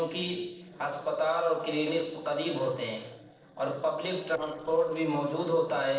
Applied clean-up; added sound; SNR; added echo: neural separator model SepFormer DNS4.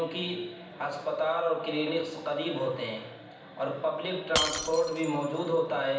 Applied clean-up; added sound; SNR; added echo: none; Shatter; 10 dB; reverberation time 0.9 s.